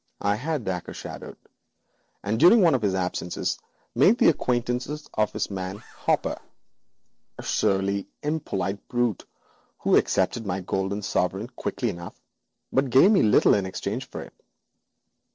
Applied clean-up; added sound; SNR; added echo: neural separator model SepFormer DNS4.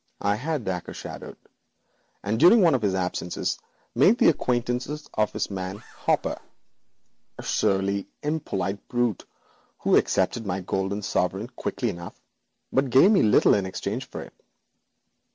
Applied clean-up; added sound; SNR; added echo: none; Zipper (clothing); 17 dB; none.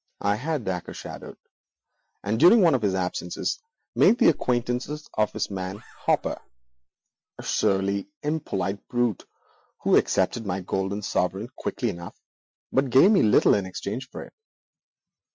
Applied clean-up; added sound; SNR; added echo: classical method Wiener filter.